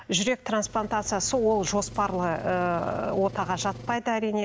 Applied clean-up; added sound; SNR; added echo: none; Engine; 14 dB; none.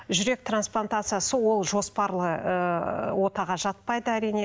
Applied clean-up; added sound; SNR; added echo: none; none; none; none.